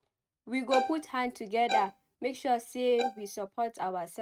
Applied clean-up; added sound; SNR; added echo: neural mask model RNNoise.